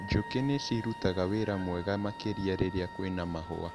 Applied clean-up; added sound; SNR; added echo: none; Train + Wind instrument, woodwind instrument; 12 dB; none.